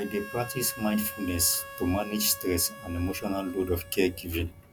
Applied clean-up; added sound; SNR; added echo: none; Harmonica; 15 dB; none.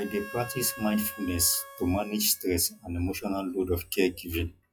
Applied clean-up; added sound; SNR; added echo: classical method log-MMSE.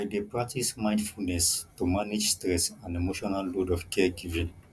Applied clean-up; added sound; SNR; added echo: none; none; none; none.